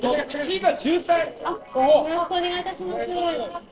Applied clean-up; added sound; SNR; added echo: neural separator model SepFormer DNS4.